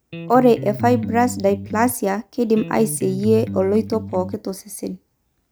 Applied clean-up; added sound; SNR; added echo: none; Electric guitar; 9 dB; none.